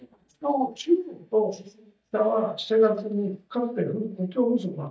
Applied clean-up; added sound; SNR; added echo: neural mask model DeepFilterNet 3.